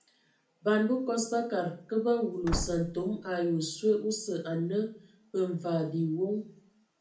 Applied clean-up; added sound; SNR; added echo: none; Slam / Wood; 7 dB; reverberation time 0.4 s.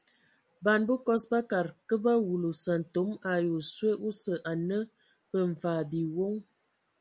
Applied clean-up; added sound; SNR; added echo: none; none; none; none.